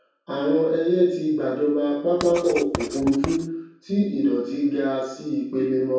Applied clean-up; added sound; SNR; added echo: none; Writing; 12 dB; reverberation time 0.7 s.